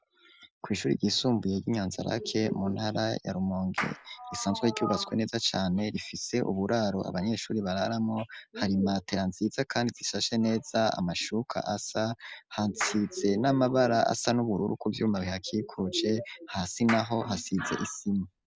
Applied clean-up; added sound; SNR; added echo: none; Clapping; 11 dB; none.